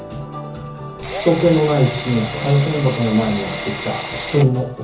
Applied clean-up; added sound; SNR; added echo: none; Drill; 11 dB; reverberation time 0.7 s.